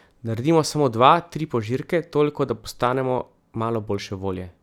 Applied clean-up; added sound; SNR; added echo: none; none; none; none.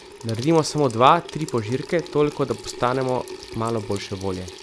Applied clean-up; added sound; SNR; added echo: none; Sink (filling or washing) / Water tap, faucet; 15 dB; none.